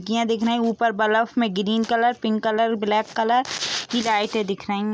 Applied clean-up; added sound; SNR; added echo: none; none; none; none.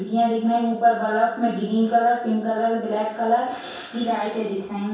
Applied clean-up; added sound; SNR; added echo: none; none; none; reverberation time 0.7 s.